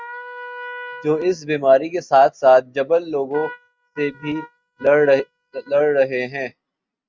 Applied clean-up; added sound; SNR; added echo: neural mask model RNNoise.